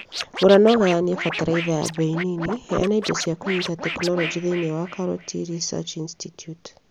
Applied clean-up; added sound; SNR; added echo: none; Scratching (performance technique); 10 dB; none.